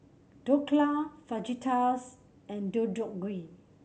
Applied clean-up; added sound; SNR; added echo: none; none; none; none.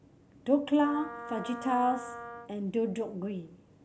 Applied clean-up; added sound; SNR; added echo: none; Wind instrument, woodwind instrument; 13 dB; none.